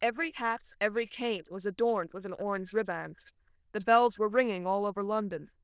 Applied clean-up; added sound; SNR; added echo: neural diffusion model UNIVERSE++.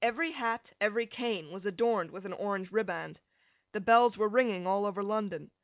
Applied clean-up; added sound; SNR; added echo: none; none; none; none.